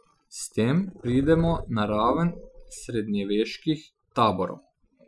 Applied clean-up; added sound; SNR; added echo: classical method Wiener filter.